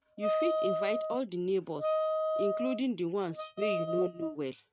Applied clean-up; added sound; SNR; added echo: neural mask model RNNoise.